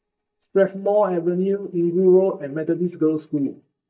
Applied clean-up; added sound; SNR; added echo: neural mask model DeepFilterNet 3.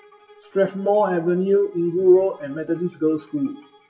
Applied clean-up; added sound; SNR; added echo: classical method WPE with log-MMSE.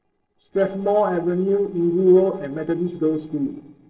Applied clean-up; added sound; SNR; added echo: neural separator model SepFormer DNS4.